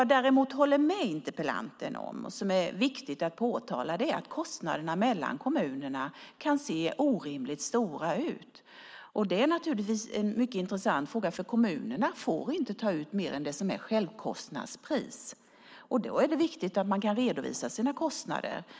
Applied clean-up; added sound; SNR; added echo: neural mask model Resemble Enhance denoiser.